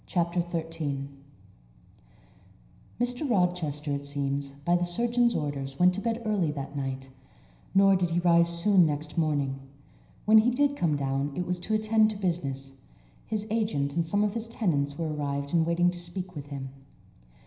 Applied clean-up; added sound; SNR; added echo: none; none; none; reverberation time 0.9 s.